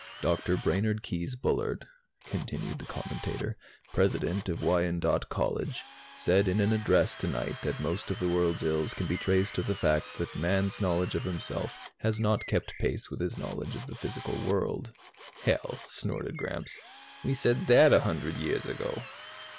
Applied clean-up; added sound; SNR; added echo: none; Drill + Bird; 17 dB; none.